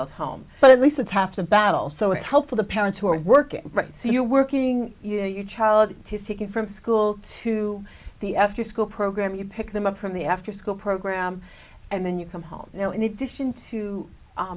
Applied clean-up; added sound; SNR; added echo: none; none; none; none.